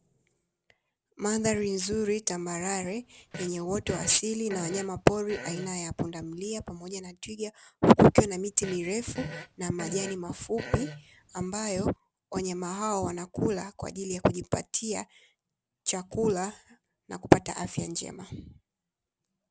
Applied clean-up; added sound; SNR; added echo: none; Fart; 14 dB; none.